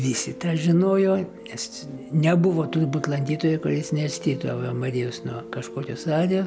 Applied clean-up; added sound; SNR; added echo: none; none; none; none.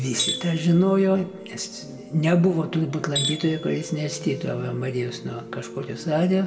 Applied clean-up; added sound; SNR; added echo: none; Tools; 12 dB; reverberation time 1.1 s.